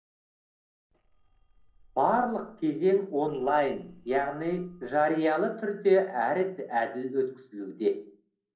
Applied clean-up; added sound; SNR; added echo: neural separator model SepFormer DNS4.